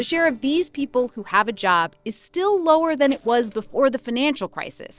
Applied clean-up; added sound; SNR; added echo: neural separator model SepFormer DNS4.